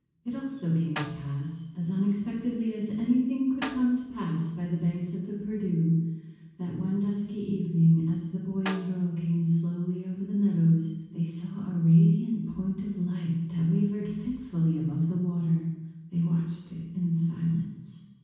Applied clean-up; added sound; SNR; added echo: none; Snare drum; 17 dB; reverberation time 1.2 s.